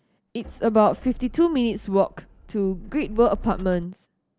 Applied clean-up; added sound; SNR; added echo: none; Motor vehicle (road); 15 dB; none.